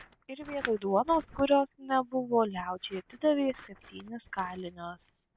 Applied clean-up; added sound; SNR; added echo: none; Scissors; 18 dB; none.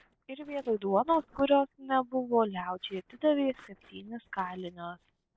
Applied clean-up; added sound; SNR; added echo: neural separator model SepFormer DNS4.